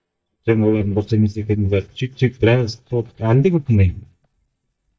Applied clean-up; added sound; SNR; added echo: neural mask model DeepFilterNet 3.